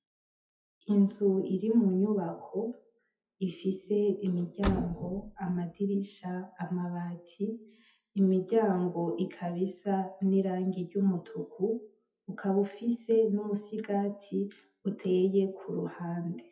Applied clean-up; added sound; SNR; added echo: classical method WPE with log-MMSE.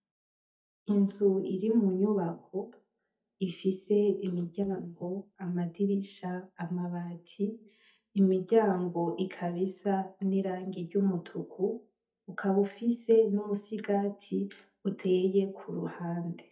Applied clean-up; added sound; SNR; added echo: neural mask model DeepFilterNet 3.